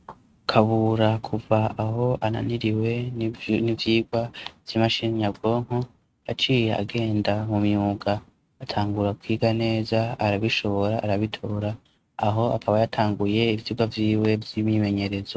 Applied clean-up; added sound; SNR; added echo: neural mask model RNNoise.